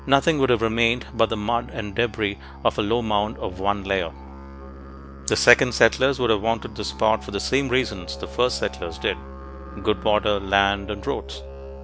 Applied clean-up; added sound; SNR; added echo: none; Musical instrument; 14 dB; none.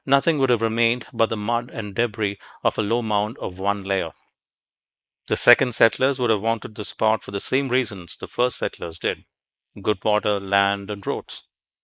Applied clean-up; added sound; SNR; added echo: neural mask model Resemble Enhance denoiser.